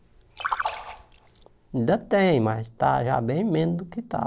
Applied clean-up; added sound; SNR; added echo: neural separator model SepFormer DNS4.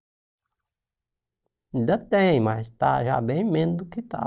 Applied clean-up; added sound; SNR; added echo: neural mask model DeepFilterNet 3.